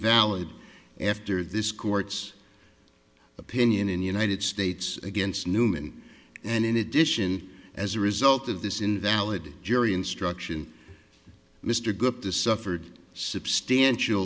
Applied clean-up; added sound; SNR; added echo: none; none; none; none.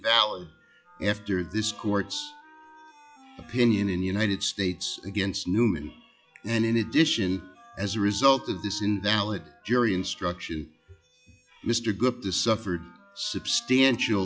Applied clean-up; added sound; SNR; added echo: classical method log-MMSE.